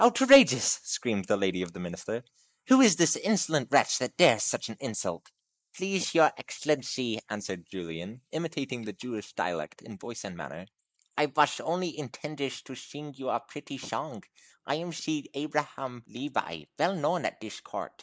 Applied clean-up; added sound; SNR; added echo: neural mask model Resemble Enhance denoiser.